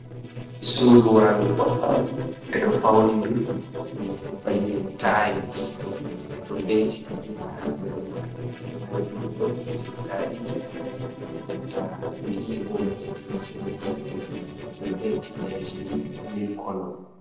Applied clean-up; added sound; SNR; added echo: neural separator model SepFormer DNS4.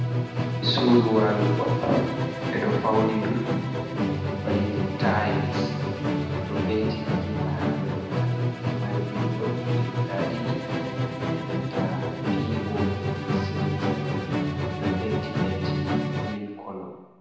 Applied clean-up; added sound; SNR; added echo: none; Musical instrument; -3 dB; reverberation time 1.0 s.